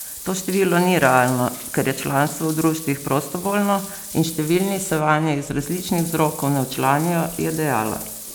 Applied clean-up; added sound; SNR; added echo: none; Bathtub (filling or washing); 13 dB; none.